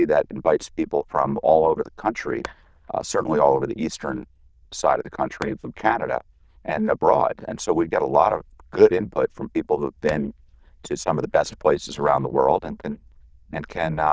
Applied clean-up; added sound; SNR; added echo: neural diffusion model UNIVERSE++.